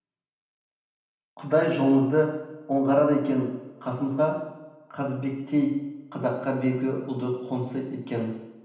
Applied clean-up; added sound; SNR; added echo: none; none; none; reverberation time 0.9 s.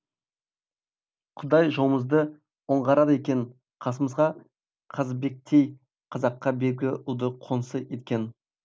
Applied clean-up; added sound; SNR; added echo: none; none; none; none.